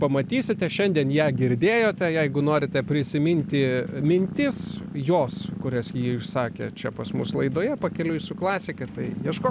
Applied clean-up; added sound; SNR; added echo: none; Purr; 10 dB; none.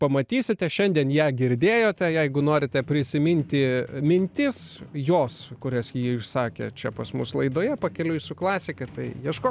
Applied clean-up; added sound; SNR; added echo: none; none; none; none.